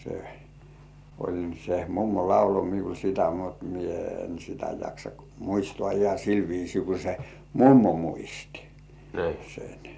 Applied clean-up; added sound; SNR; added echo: none; none; none; none.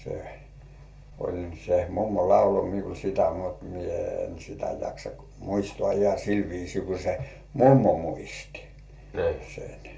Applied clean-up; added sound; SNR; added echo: none; none; none; reverberation time 0.2 s.